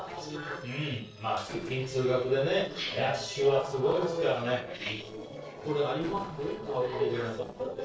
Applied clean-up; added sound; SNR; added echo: neural separator model SepFormer DNS4.